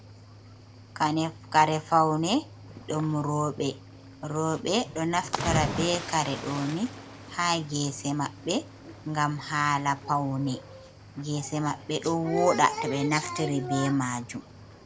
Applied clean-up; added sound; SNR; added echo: none; Cricket / Waves, surf; 12 dB; none.